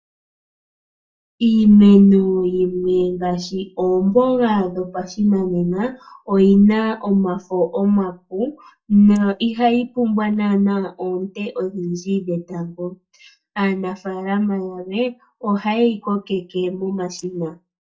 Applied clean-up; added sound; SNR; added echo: neural mask model DeepFilterNet 3.